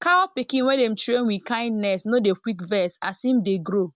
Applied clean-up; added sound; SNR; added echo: none; none; none; none.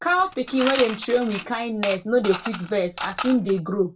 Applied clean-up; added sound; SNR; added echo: none; Coin (dropping) / Mechanisms; 11 dB; reverberation time 0.2 s.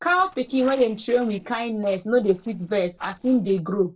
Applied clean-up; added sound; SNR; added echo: neural separator model SepFormer DNS4.